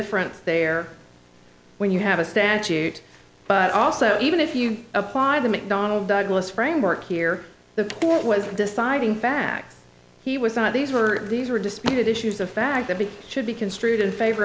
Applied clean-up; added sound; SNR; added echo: none; none; none; none.